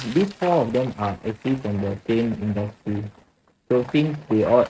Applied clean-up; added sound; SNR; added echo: neural mask model RNNoise.